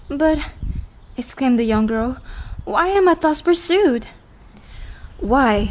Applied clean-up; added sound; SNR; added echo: none; Bird; 13 dB; none.